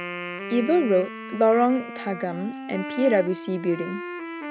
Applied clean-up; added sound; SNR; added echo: none; Wind instrument, woodwind instrument; 10 dB; none.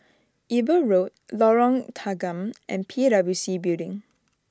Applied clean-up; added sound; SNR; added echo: none; none; none; none.